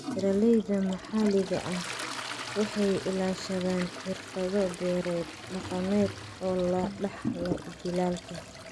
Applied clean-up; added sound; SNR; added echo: none; Toilet flush; 9 dB; none.